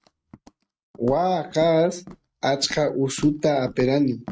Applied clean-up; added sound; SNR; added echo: neural mask model RNNoise.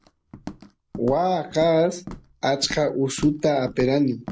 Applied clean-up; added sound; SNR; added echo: none; Walk, footsteps; 17 dB; none.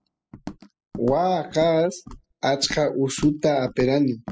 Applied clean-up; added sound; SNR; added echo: classical method spectral subtraction.